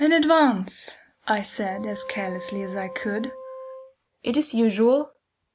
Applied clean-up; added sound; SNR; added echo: none; Wind instrument, woodwind instrument; 15 dB; none.